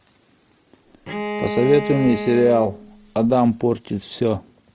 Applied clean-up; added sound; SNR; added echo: none; Bowed string instrument; 8 dB; none.